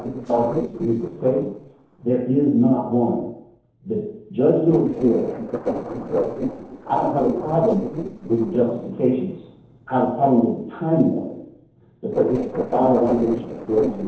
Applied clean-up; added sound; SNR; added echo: neural separator model SepFormer DNS4.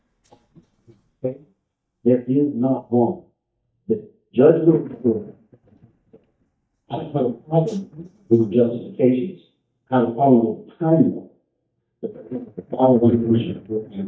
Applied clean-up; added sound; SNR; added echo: neural mask model DeepFilterNet 3.